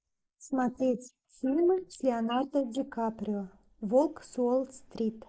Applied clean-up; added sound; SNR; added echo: neural mask model Resemble Enhance denoiser.